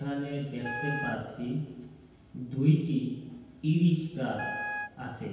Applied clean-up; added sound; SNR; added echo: none; Wind instrument, woodwind instrument; 7 dB; reverberation time 1.2 s.